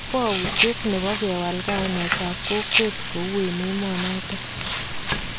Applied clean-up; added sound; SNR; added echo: none; Frying (food) + Rattle (instrument); -2 dB; none.